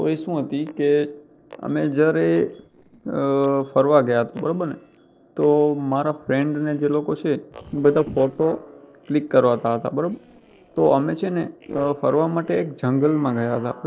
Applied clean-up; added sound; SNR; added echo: neural separator model SepFormer DNS4.